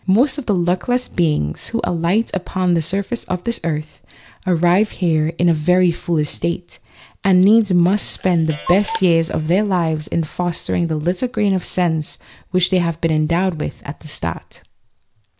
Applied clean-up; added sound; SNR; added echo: none; Clock; 15 dB; none.